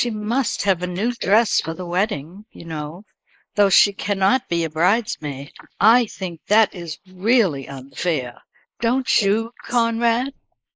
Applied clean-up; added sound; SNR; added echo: neural mask model Resemble Enhance denoiser.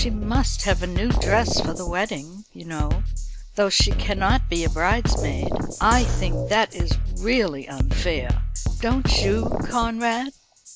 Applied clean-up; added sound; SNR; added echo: none; Drum kit; -1 dB; none.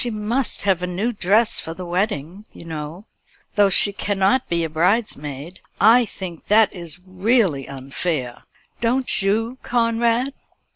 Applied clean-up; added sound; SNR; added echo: none; none; none; none.